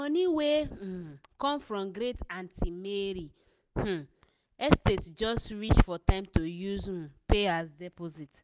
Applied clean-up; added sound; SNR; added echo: none; none; none; none.